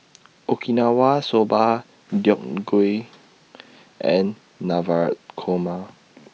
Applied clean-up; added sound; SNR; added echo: none; none; none; none.